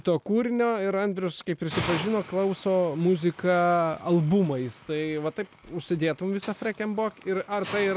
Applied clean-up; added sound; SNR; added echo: none; Hiss; 15 dB; none.